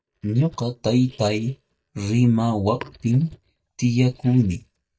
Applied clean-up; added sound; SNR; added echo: neural mask model DeepFilterNet 3.